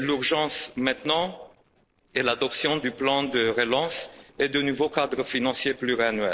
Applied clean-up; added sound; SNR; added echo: neural separator model SepFormer DNS4.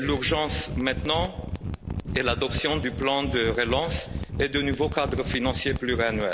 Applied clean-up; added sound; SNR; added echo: none; Mechanisms; 5 dB; none.